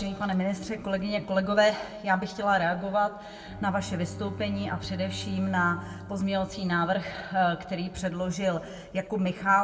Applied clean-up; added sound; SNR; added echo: none; Bowed string instrument; 17 dB; reverberation time 1.2 s.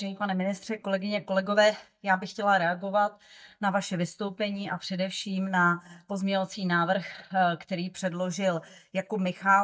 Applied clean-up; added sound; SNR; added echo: neural mask model DeepFilterNet 3.